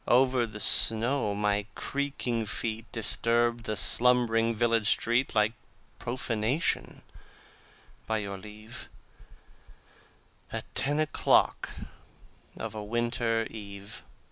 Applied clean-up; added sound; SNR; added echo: none; none; none; none.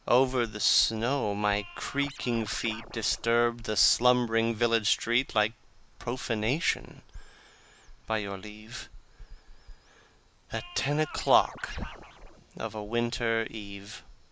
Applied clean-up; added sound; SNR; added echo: none; Scratching (performance technique); 15 dB; none.